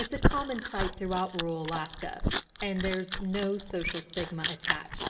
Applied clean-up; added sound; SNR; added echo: none; Chewing, mastication; -1 dB; reverberation time 0.8 s.